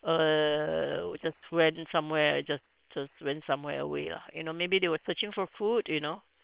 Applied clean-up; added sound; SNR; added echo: neural separator model SepFormer WHAM!.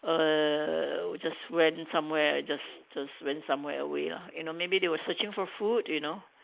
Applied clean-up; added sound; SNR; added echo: neural mask model Resemble Enhance denoiser.